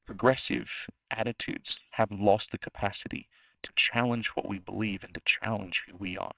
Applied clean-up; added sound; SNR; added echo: neural separator model SepFormer WHAMR!.